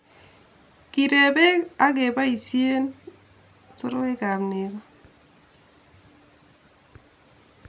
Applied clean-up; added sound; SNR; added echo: none; none; none; none.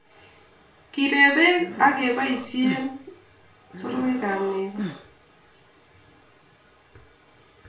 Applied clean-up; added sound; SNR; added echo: none; Breathing; 10 dB; reverberation time 0.4 s.